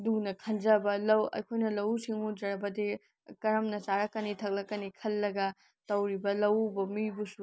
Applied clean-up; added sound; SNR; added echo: none; none; none; none.